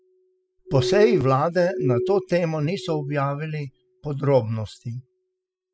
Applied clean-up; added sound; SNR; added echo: classical method spectral subtraction.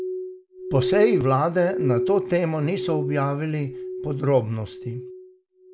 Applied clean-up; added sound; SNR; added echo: none; Glass; 6 dB; none.